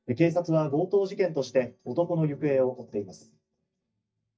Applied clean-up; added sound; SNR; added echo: neural mask model DeepFilterNet 3.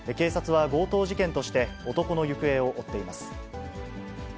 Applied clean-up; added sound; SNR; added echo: none; none; none; none.